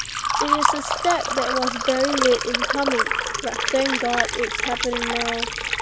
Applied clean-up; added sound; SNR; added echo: none; Liquid; -1 dB; none.